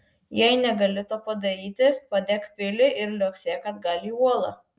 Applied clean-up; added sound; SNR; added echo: none; none; none; none.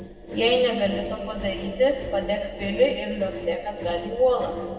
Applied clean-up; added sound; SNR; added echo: none; Engine; 11 dB; reverberation time 2.4 s.